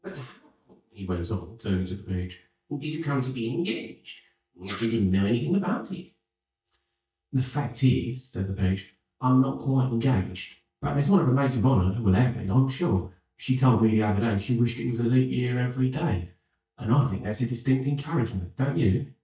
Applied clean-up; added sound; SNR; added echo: neural mask model DeepFilterNet 3.